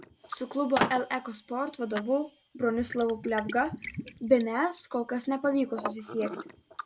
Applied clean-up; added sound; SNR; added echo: none; Liquid; 9 dB; none.